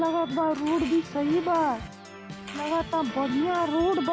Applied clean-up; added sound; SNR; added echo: none; Organ + Fart; 14 dB; none.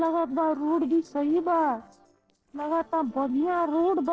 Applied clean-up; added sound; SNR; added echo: neural separator model SepFormer DNS4.